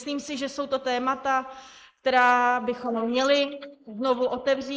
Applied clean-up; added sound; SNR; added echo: neural mask model Resemble Enhance denoiser.